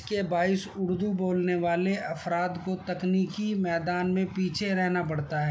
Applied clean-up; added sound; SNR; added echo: none; none; none; none.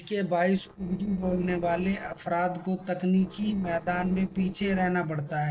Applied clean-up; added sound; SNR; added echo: neural separator model SepFormer DNS4.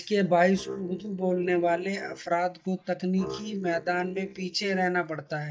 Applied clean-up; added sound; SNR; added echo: neural mask model DeepFilterNet 3.